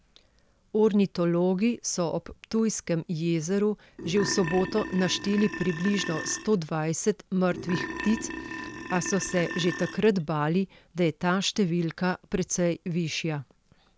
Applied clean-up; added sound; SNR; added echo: none; Burping, eructation; 9 dB; none.